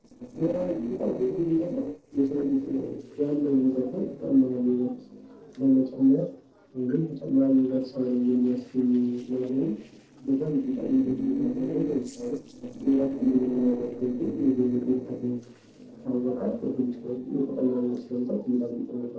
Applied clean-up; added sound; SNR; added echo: neural separator model SepFormer DNS4.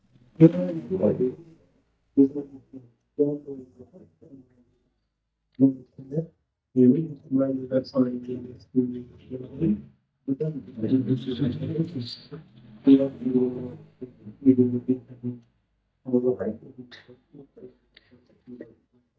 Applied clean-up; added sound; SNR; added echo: neural mask model DeepFilterNet 3.